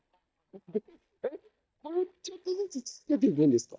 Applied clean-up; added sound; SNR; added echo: neural mask model DeepFilterNet 3.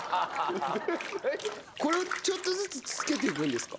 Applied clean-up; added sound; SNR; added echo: none; Bathtub (filling or washing); 9 dB; none.